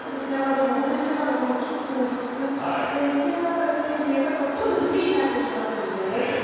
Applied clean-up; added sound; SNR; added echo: none; none; none; reverberation time 2.2 s.